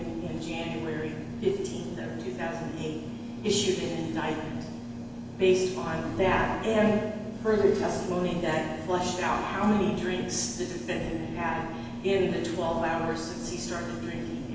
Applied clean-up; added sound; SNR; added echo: none; none; none; reverberation time 1.4 s.